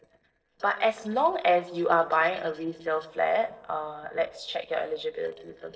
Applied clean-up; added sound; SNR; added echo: neural separator model SepFormer DNS4.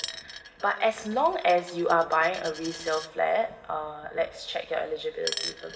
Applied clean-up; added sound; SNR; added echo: none; Coin (dropping); 13 dB; reverberation time 1.0 s.